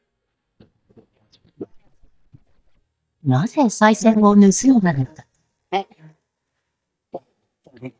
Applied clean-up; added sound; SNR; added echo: neural mask model DeepFilterNet 3.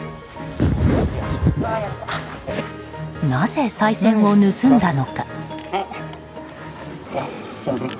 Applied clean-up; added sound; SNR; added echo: none; none; none; none.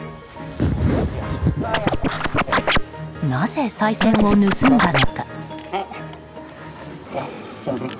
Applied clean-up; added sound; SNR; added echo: none; Scratching (performance technique); -2 dB; none.